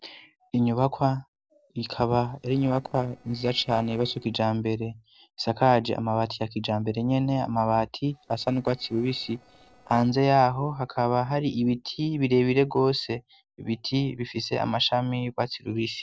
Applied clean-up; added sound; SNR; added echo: neural separator model SepFormer DNS4.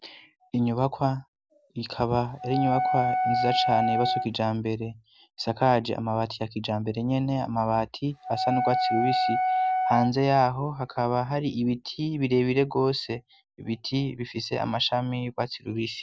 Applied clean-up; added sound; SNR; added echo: none; Wind instrument, woodwind instrument; 0 dB; none.